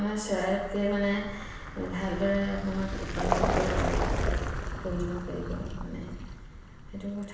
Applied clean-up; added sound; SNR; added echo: none; Vehicle; 0 dB; reverberation time 0.8 s.